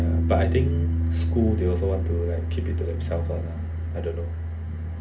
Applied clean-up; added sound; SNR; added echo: none; Piano; -5 dB; reverberation time 0.3 s.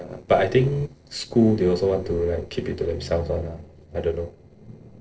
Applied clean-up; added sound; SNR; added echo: neural separator model SepFormer DNS4.